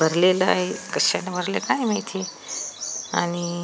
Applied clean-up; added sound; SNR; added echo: none; none; none; none.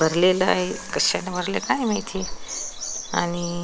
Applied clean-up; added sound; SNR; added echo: none; Domestic sounds, home sounds; 13 dB; none.